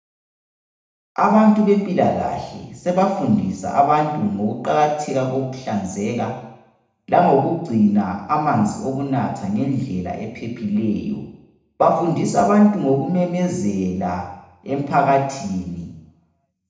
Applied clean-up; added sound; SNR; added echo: none; none; none; reverberation time 0.8 s.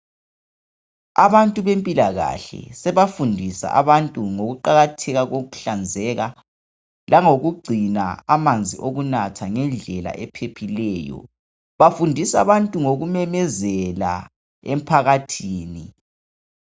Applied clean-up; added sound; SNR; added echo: none; none; none; none.